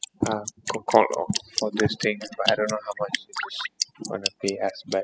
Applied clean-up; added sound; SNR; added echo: classical method spectral subtraction.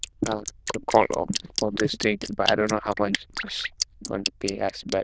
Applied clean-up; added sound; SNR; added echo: neural diffusion model UNIVERSE++.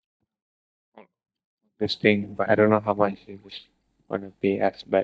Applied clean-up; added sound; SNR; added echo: neural mask model DeepFilterNet 3.